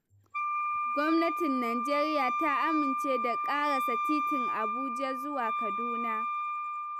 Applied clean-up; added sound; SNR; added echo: none; Wind instrument, woodwind instrument; -2 dB; none.